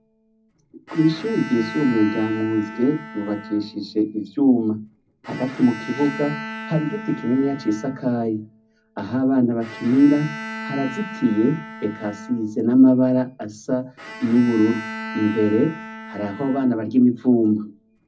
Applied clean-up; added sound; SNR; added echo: none; Bowed string instrument; 14 dB; reverberation time 0.4 s.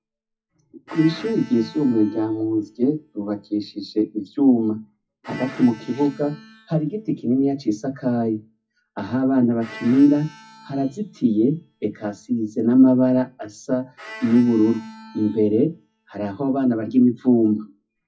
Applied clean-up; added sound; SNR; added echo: classical method WPE with log-MMSE.